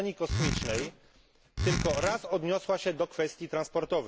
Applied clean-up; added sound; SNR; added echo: none; Zipper (clothing); 1 dB; none.